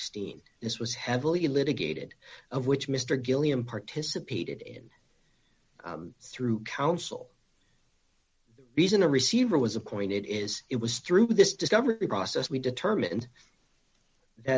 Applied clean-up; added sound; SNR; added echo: none; none; none; none.